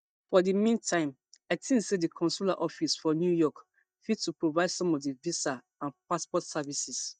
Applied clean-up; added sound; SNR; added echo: neural mask model DeepFilterNet 3.